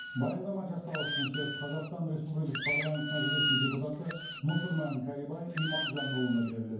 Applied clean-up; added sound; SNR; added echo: none; Squeak; -1 dB; reverberation time 0.9 s.